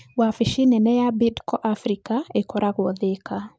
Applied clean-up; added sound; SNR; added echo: none; none; none; none.